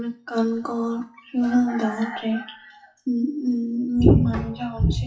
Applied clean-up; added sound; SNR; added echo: classical method WPE with log-MMSE.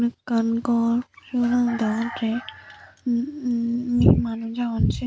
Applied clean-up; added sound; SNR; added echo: none; none; none; none.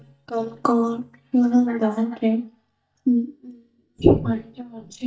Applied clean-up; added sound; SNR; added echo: neural mask model DeepFilterNet 3.